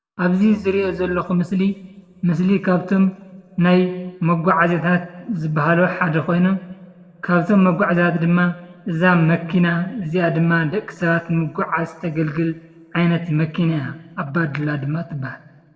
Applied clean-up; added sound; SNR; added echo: none; none; none; reverberation time 1.2 s.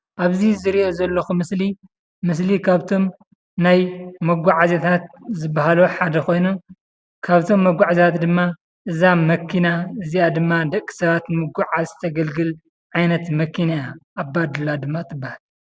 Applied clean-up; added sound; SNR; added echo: none; none; none; none.